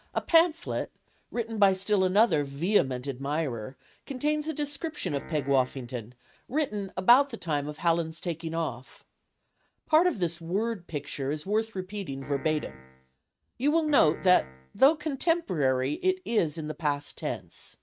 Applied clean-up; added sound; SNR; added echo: neural mask model RNNoise.